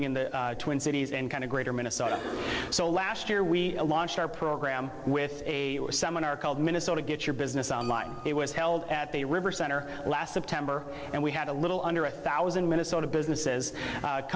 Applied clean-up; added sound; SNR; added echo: none; none; none; none.